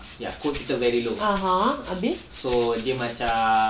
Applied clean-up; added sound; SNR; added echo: none; Rattle (instrument); 1 dB; none.